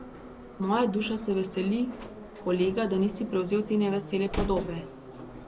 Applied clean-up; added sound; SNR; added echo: none; Slam + Subway, metro, underground; 11 dB; none.